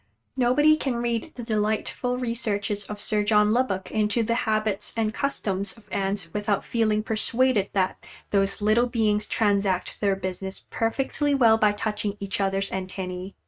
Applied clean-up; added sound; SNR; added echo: neural mask model RNNoise.